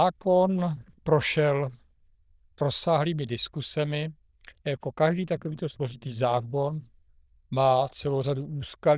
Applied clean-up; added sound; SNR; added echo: neural diffusion model UNIVERSE++.